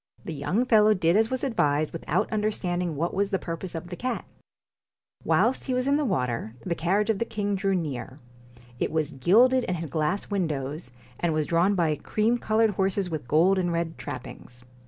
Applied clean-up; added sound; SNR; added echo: none; none; none; none.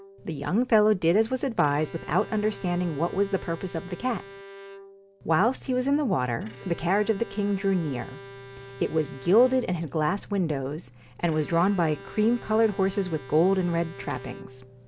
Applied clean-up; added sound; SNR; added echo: none; Bowed string instrument; 19 dB; none.